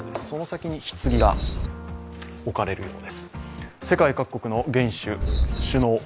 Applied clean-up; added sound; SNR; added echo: none; Wild animals; -3 dB; none.